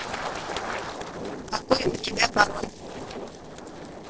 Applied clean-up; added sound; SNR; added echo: neural separator model SepFormer DNS4.